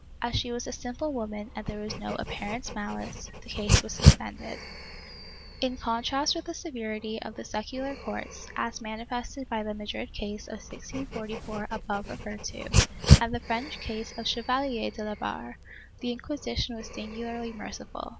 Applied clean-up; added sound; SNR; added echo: none; Dog; -3 dB; none.